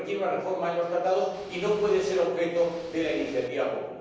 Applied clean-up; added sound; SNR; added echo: none; Ocean / Boat, Water vehicle; 20 dB; reverberation time 1.1 s.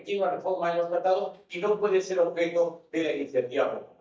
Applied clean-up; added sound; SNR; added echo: neural mask model DeepFilterNet 3.